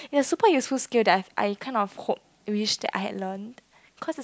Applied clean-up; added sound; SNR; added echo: none; none; none; none.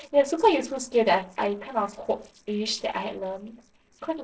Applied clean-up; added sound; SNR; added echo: neural separator model SepFormer DNS4.